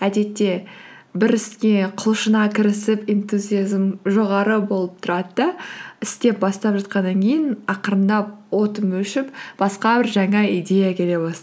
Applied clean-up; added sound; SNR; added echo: none; none; none; none.